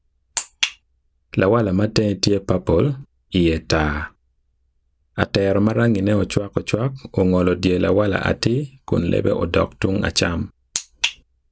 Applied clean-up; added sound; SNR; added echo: none; none; none; none.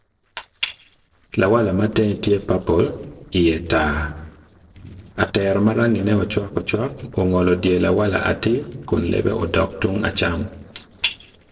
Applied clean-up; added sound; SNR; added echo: neural separator model SepFormer DNS4.